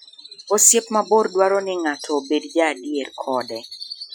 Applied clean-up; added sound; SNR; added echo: classical method Wiener filter.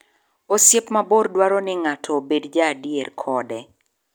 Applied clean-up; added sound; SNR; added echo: none; none; none; none.